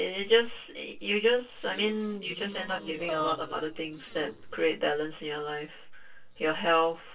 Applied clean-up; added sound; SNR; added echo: neural separator model SepFormer DNS4.